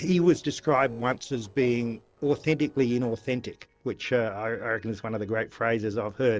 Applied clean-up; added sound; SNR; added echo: neural separator model SepFormer DNS4.